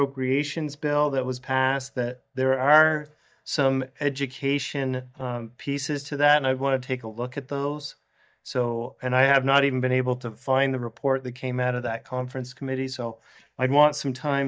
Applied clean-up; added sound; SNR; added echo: neural mask model DeepFilterNet 3.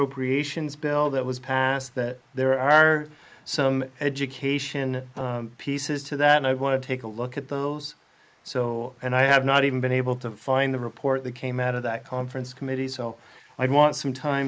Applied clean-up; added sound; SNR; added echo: neural mask model Resemble Enhance denoiser.